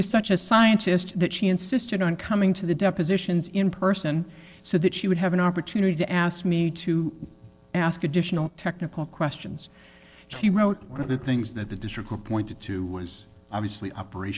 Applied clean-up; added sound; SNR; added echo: neural separator model SepFormer DNS4.